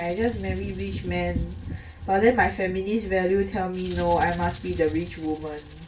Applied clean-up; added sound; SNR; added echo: none; Rattle (instrument); 15 dB; reverberation time 0.2 s.